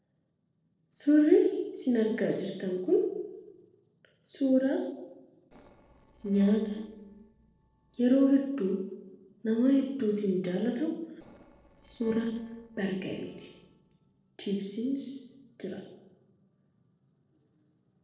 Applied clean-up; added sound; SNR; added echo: neural separator model SepFormer DNS4.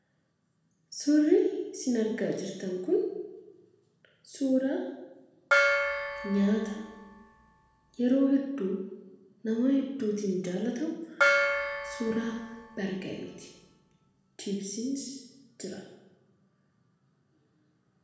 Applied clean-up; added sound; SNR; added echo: none; Gong; 0 dB; reverberation time 1.0 s.